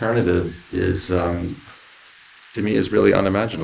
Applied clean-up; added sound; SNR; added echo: neural mask model Resemble Enhance denoiser.